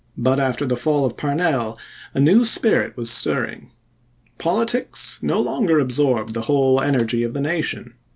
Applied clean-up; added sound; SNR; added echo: none; none; none; none.